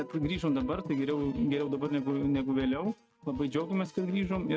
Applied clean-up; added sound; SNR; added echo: neural mask model RNNoise.